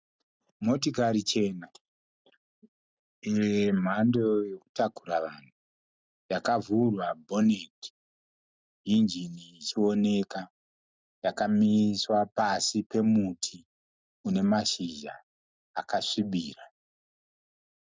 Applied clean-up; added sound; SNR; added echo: none; none; none; none.